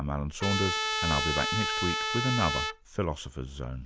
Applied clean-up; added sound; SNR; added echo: none; Trumpet; -1 dB; none.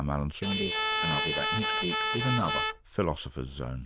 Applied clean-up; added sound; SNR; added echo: neural diffusion model UNIVERSE++.